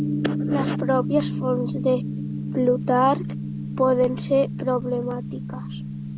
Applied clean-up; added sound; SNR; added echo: none; Gong; 4 dB; none.